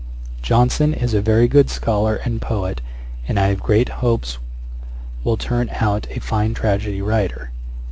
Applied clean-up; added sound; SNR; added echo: none; none; none; none.